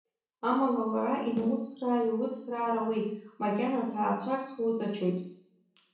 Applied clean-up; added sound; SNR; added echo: none; none; none; reverberation time 0.7 s.